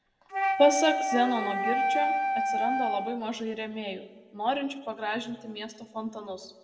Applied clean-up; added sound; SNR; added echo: none; Wind instrument, woodwind instrument; -1 dB; reverberation time 1.2 s.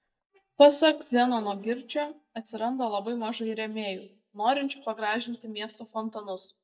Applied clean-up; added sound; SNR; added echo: neural mask model DeepFilterNet 3.